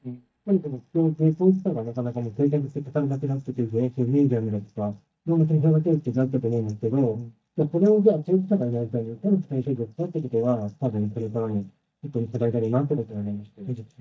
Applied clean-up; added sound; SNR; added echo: neural mask model DeepFilterNet 3.